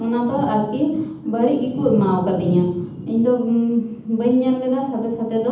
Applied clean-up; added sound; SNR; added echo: none; none; none; reverberation time 0.8 s.